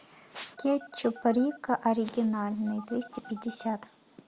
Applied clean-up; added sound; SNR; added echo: none; Telephone; 18 dB; none.